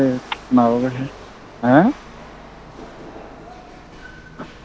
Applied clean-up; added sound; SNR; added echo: none; Rattle / Chatter / Hiss / Engine / Mechanisms; 17 dB; none.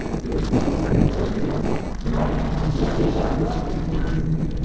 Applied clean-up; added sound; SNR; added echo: neural separator model SepFormer DNS4.